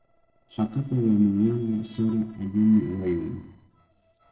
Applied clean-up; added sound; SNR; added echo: neural separator model SepFormer DNS4.